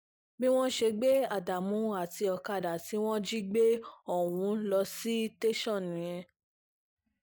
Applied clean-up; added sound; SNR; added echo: neural mask model DeepFilterNet 3.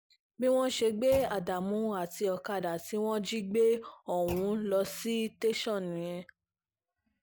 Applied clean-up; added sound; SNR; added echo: none; Thump, thud; 19 dB; none.